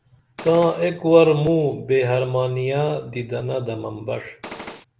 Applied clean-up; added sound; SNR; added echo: none; Gunshot, gunfire; 14 dB; none.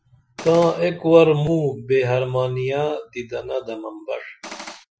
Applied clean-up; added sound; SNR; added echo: classical method Wiener filter.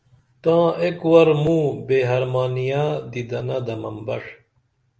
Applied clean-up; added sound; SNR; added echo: none; none; none; none.